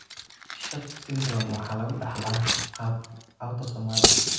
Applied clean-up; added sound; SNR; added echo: none; Cutlery, silverware; -3 dB; reverberation time 0.8 s.